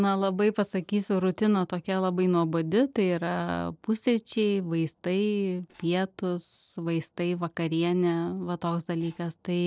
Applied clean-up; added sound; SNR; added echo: neural separator model SepFormer DNS4.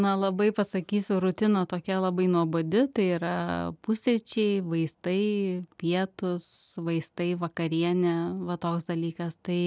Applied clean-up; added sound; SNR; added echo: none; none; none; none.